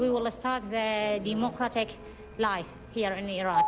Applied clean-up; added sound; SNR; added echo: none; Bird vocalization, bird call, bird song; 7 dB; none.